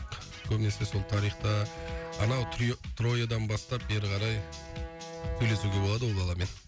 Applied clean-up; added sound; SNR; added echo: none; Bowed string instrument; 14 dB; none.